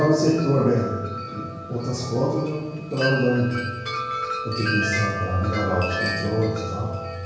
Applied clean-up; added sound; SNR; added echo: none; Wind chime; 6 dB; reverberation time 1.0 s.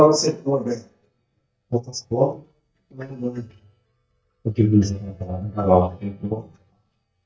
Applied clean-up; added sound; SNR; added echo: neural mask model DeepFilterNet 3.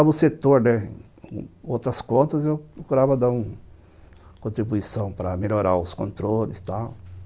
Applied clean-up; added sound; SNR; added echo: none; none; none; none.